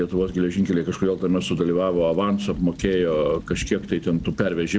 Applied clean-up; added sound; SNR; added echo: none; Thunder / Rain; 17 dB; none.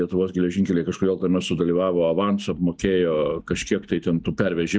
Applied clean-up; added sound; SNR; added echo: neural mask model DeepFilterNet 3.